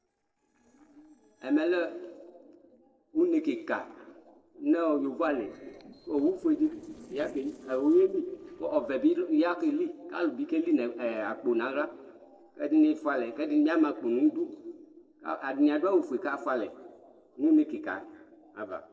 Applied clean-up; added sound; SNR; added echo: neural separator model SepFormer DNS4.